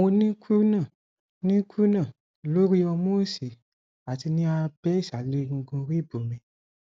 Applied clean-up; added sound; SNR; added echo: none; none; none; none.